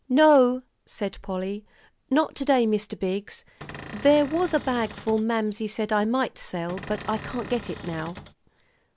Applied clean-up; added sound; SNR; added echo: none; Cupboard open or close / Door; 14 dB; none.